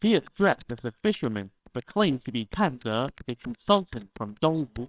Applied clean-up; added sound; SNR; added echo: neural separator model SepFormer WHAMR!.